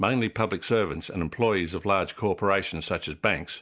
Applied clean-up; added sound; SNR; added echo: none; none; none; none.